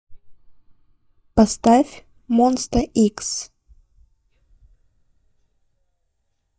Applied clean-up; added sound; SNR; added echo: neural mask model DeepFilterNet 3.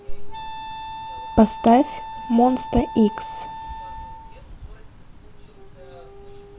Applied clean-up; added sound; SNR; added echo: none; Wind instrument, woodwind instrument; 13 dB; none.